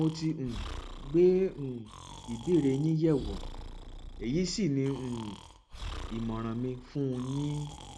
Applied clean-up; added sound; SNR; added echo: none; Breathing; 12 dB; none.